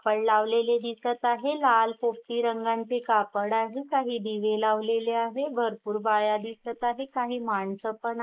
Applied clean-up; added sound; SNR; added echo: neural mask model Resemble Enhance denoiser.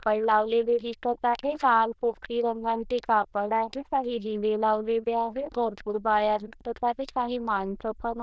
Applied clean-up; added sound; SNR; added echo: neural diffusion model UNIVERSE++.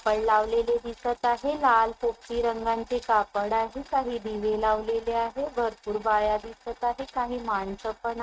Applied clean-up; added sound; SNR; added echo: neural mask model RNNoise.